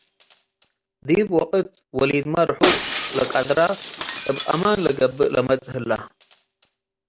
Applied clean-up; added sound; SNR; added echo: none; Shatter; 7 dB; none.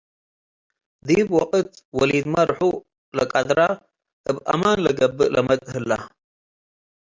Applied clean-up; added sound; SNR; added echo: none; none; none; none.